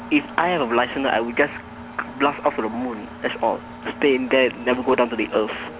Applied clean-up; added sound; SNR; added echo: none; Engine; 15 dB; none.